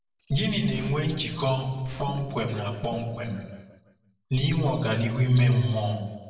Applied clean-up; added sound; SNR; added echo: neural separator model SepFormer DNS4.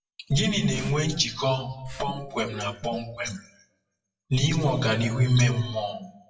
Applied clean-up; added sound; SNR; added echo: classical method WPE with log-MMSE.